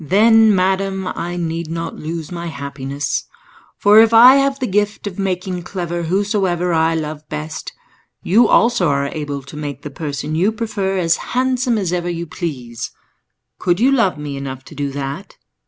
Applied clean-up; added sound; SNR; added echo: none; none; none; none.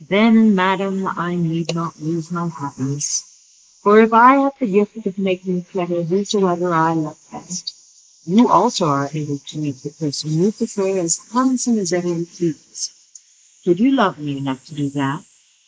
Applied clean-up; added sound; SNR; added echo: neural mask model Resemble Enhance denoiser.